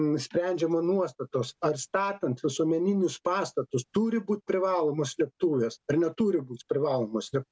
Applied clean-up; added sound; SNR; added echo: none; none; none; none.